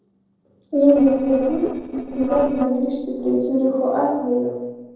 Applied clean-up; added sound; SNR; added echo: neural separator model SepFormer DNS4.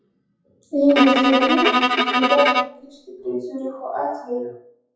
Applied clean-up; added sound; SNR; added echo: classical method WPE with log-MMSE.